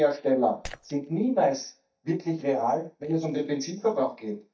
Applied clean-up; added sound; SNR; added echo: neural mask model DeepFilterNet 3.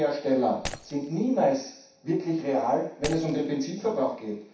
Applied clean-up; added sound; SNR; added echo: none; Shatter; 15 dB; reverberation time 0.7 s.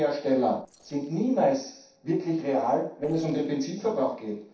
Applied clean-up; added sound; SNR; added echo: neural separator model SepFormer DNS4.